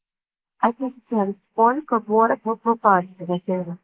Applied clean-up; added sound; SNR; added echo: neural mask model Resemble Enhance denoiser.